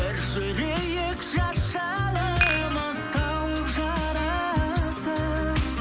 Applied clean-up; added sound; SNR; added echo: none; Dishes, pots, and pans; 4 dB; none.